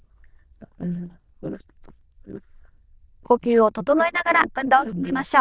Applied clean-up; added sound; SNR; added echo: neural diffusion model UNIVERSE++.